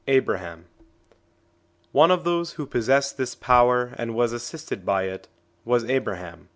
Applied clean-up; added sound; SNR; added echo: none; none; none; none.